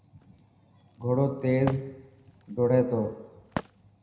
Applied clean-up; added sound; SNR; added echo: none; Wood; 14 dB; reverberation time 0.9 s.